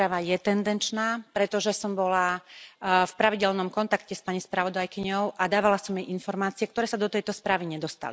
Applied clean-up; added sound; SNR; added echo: none; none; none; none.